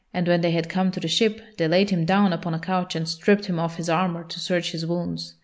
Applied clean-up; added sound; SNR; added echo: none; none; none; none.